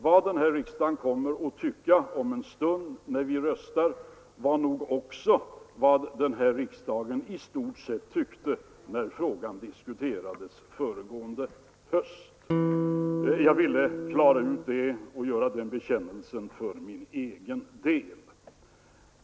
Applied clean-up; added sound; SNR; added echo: none; Electric guitar; 1 dB; none.